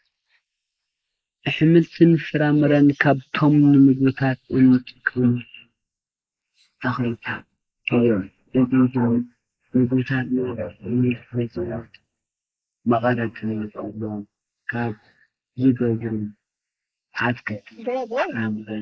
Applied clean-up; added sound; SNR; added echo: neural mask model Resemble Enhance denoiser.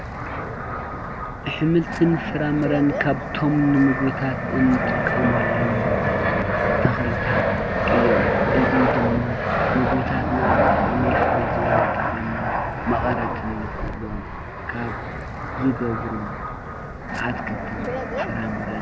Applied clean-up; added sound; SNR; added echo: none; Fixed-wing aircraft, airplane; -2 dB; none.